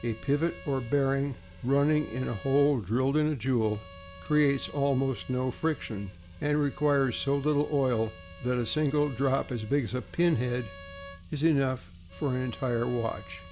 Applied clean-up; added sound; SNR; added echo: none; Car + Bowed string instrument; 17 dB; none.